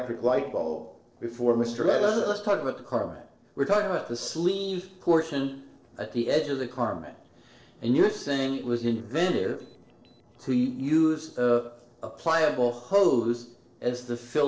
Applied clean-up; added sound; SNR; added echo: neural separator model SepFormer DNS4.